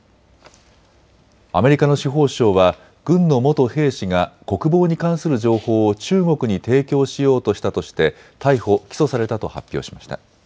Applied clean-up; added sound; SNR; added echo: none; none; none; none.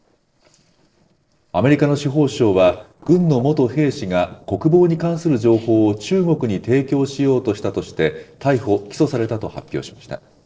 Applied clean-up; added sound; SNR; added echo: neural separator model SepFormer DNS4.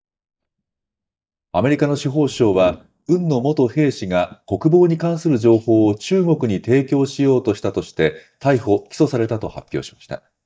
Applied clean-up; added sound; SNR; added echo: neural mask model DeepFilterNet 3.